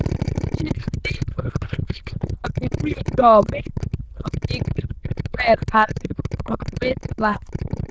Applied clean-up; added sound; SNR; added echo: neural diffusion model UNIVERSE++.